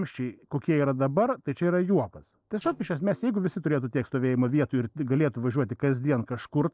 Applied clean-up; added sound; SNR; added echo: neural separator model SepFormer DNS4.